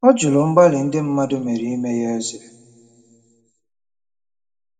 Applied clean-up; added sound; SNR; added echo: none; none; none; reverberation time 1.5 s.